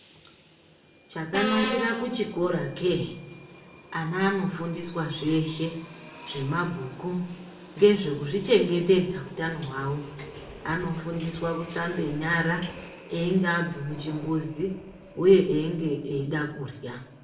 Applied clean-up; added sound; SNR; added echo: none; Subway, metro, underground; 14 dB; reverberation time 0.6 s.